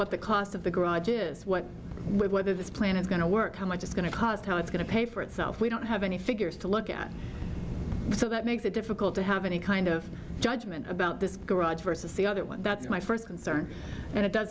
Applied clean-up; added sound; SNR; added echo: none; none; none; none.